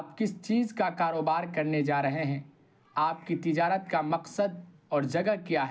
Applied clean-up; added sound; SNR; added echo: none; none; none; none.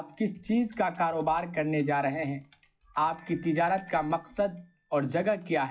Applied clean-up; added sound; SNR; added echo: classical method log-MMSE.